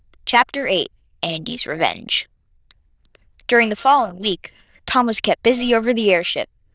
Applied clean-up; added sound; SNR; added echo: neural diffusion model UNIVERSE++.